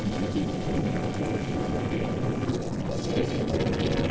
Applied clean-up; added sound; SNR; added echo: neural separator model SepFormer DNS4.